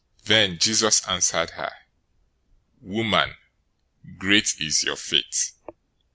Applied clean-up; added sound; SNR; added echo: none; none; none; none.